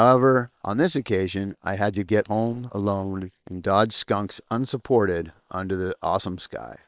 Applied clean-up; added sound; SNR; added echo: neural separator model SepFormer WHAM!.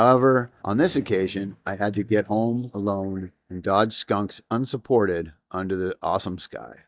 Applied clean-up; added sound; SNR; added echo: neural mask model DeepFilterNet 3.